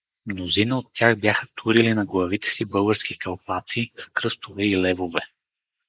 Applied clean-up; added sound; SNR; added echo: neural mask model Resemble Enhance denoiser.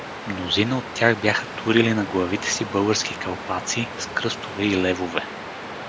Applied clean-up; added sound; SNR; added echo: none; Waves, surf; 10 dB; none.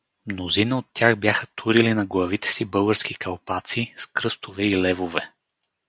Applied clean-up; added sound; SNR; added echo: none; none; none; none.